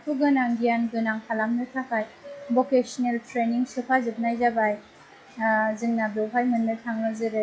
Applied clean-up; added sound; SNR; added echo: classical method log-MMSE.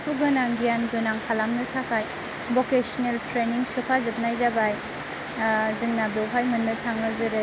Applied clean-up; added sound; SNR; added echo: none; none; none; none.